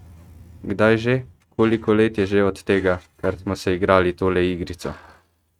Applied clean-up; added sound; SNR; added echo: neural mask model RNNoise.